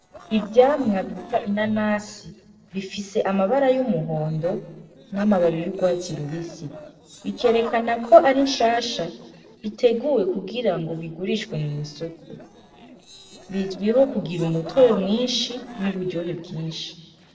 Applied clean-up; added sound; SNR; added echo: neural separator model SepFormer DNS4.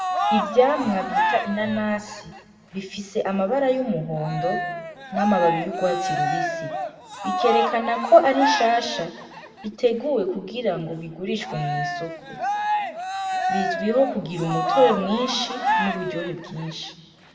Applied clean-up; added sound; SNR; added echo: none; Cheering; 3 dB; reverberation time 1.3 s.